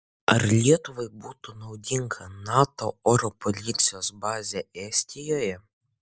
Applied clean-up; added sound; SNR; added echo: none; none; none; none.